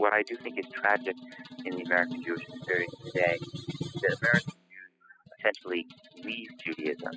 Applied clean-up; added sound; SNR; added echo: classical method spectral subtraction.